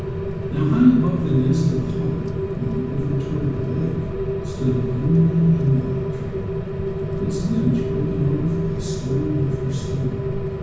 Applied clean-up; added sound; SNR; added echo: none; Rain; 3 dB; reverberation time 1.2 s.